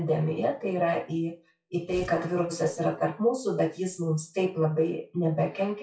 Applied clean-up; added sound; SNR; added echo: classical method WPE with log-MMSE.